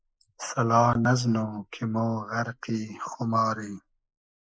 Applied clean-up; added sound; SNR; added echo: neural mask model Resemble Enhance denoiser.